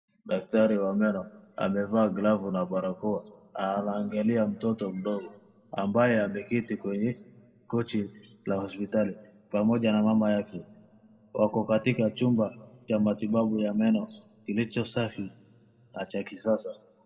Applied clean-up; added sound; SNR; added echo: none; none; none; reverberation time 1.0 s.